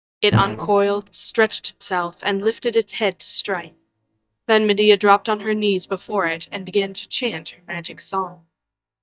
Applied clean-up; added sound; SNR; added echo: neural mask model DeepFilterNet 3.